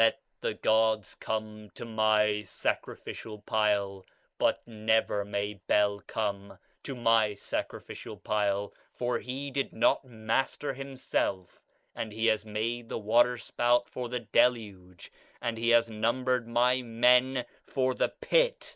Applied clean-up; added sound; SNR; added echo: neural mask model Resemble Enhance denoiser.